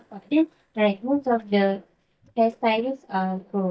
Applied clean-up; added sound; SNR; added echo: neural mask model DeepFilterNet 3.